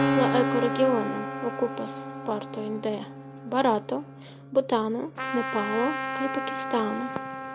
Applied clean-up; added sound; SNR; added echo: none; Trumpet + Keyboard (musical); 3 dB; none.